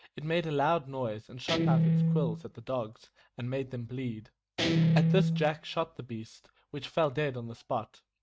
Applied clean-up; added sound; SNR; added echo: neural mask model RNNoise.